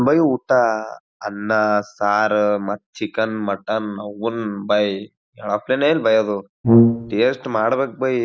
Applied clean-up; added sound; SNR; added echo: none; Brass instrument; -4 dB; none.